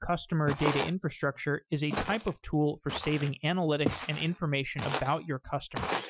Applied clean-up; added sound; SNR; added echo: classical method Wiener filter.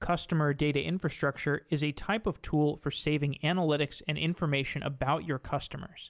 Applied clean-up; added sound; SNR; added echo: none; none; none; none.